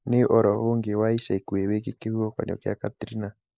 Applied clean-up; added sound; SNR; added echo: neural mask model Resemble Enhance denoiser.